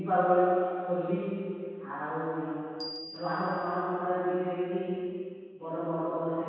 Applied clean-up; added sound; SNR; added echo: none; Bell; 15 dB; reverberation time 2.2 s.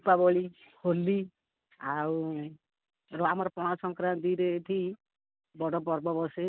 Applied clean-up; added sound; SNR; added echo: none; none; none; none.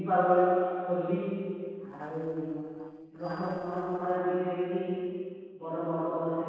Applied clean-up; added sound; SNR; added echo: neural separator model SepFormer DNS4.